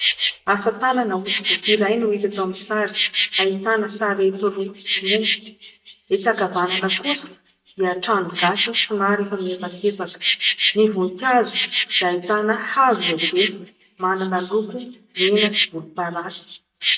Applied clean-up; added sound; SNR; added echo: neural mask model DeepFilterNet 3.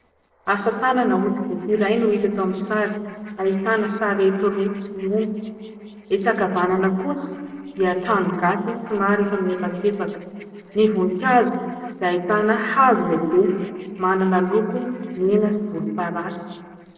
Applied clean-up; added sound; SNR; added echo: neural separator model SepFormer DNS4.